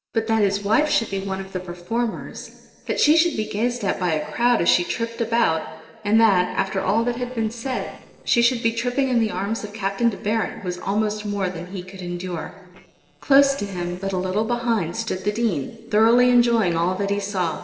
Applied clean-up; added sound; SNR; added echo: neural separator model SepFormer DNS4.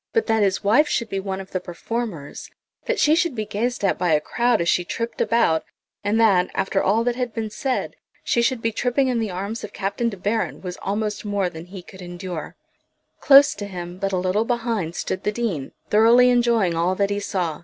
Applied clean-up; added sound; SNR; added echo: none; none; none; none.